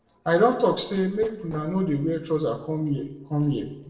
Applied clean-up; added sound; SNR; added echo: neural separator model SepFormer DNS4.